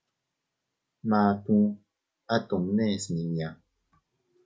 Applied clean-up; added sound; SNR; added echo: none; none; none; none.